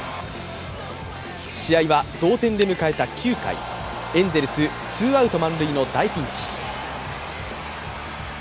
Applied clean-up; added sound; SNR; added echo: none; none; none; none.